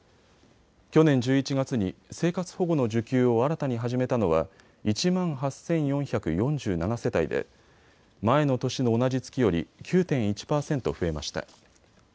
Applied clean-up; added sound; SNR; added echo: none; none; none; none.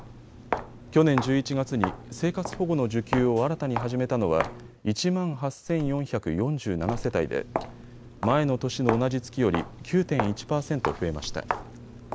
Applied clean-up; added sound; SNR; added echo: none; Bird + Walk, footsteps; 9 dB; none.